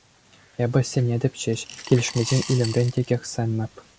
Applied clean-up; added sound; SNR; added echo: none; Coin (dropping) / Glass; 14 dB; none.